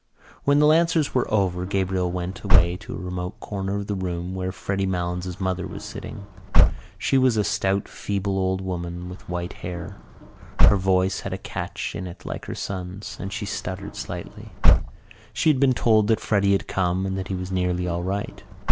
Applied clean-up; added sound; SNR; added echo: none; Slam / Car; 0 dB; none.